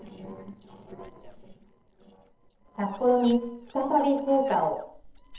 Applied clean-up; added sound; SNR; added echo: neural separator model SepFormer DNS4.